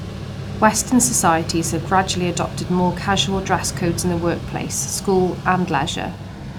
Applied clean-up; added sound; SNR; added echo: none; Mechanical fan; 8 dB; none.